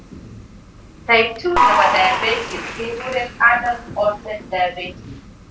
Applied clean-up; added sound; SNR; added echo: none; Applause / Crowd; 3 dB; none.